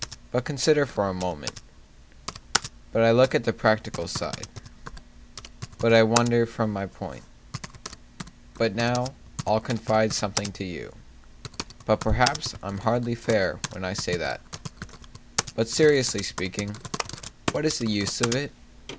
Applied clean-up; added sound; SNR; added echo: none; Typing; 11 dB; none.